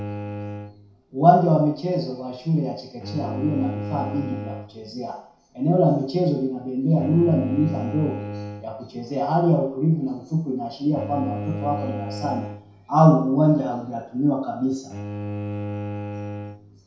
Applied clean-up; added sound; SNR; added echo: none; Bowed string instrument; 11 dB; reverberation time 0.5 s.